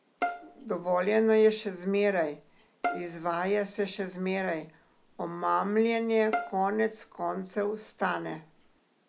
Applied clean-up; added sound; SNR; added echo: none; Bowed string instrument; 12 dB; none.